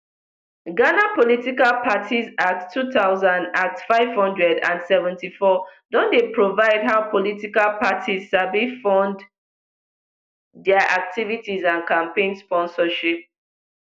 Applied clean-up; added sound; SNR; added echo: none; none; none; none.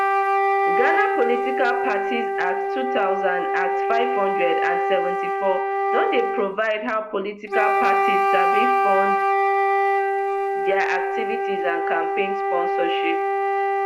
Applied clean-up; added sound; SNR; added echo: none; Wind instrument, woodwind instrument; -4 dB; none.